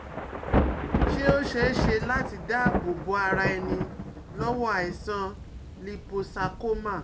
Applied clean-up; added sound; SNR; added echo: none; Thunder / Rain; 0 dB; none.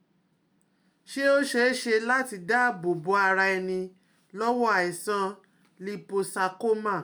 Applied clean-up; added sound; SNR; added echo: none; none; none; none.